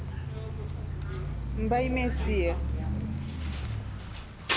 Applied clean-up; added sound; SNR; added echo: none; Bus; -4 dB; none.